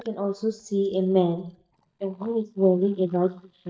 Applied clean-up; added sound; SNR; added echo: neural mask model DeepFilterNet 3.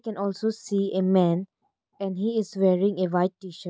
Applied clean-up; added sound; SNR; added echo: none; none; none; none.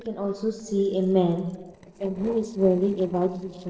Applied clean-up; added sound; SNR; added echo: neural separator model SepFormer DNS4.